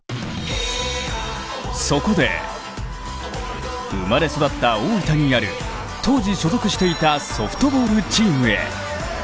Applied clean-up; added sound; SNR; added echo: none; none; none; none.